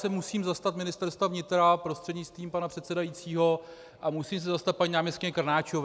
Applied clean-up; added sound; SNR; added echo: none; none; none; none.